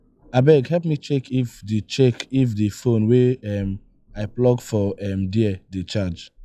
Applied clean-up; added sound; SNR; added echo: classical method log-MMSE.